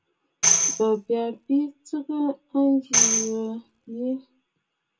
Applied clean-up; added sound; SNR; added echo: none; Tambourine; -1 dB; reverberation time 0.2 s.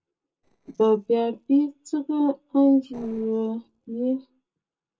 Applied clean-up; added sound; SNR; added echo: neural separator model SepFormer DNS4.